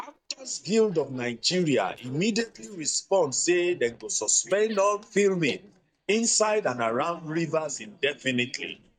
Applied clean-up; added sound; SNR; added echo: neural mask model DeepFilterNet 3.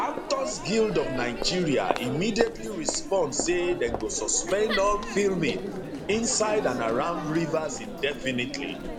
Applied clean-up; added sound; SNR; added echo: none; Crowd; 6 dB; none.